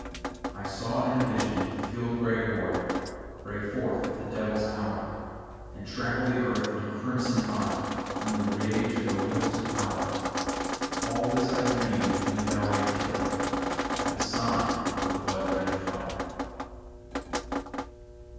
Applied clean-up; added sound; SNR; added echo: none; Drip; 2 dB; reverberation time 2.1 s.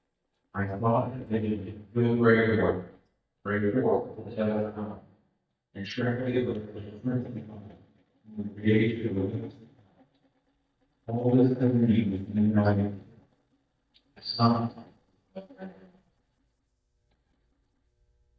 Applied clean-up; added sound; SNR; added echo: neural mask model DeepFilterNet 3.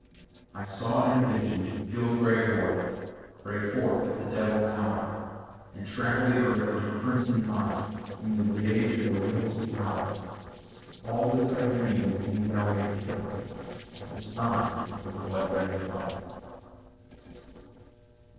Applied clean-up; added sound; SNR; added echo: neural separator model SepFormer DNS4.